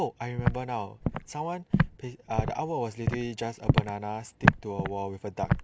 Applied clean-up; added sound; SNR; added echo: none; Walk, footsteps; -4 dB; none.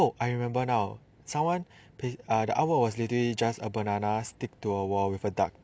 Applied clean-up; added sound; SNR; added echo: none; none; none; none.